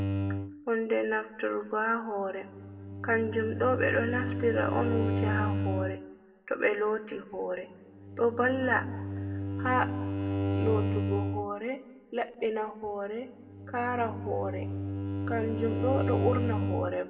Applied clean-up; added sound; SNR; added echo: none; Bowed string instrument; 2 dB; reverberation time 1.0 s.